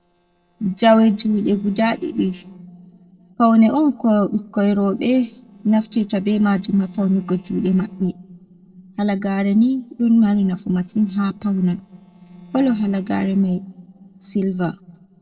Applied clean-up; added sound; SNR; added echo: neural separator model SepFormer DNS4.